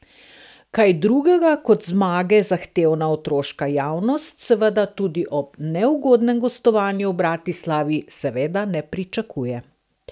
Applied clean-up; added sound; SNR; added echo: none; none; none; none.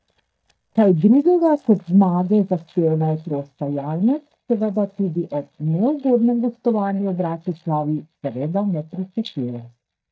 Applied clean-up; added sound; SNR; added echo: neural mask model DeepFilterNet 3.